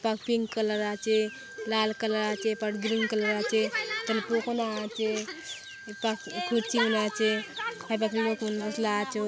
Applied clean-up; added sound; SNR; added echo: none; Bowed string instrument; 20 dB; none.